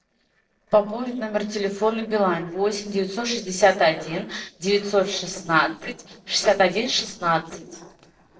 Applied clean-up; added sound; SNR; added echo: neural separator model SepFormer DNS4.